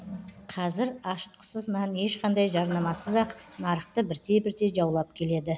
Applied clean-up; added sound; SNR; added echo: none; Toilet flush; 18 dB; none.